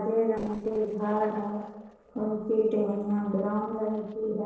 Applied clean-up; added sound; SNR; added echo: neural separator model SepFormer DNS4.